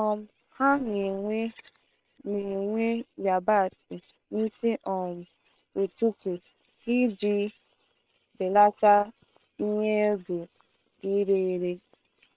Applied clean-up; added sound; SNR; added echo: neural separator model SepFormer WHAM!.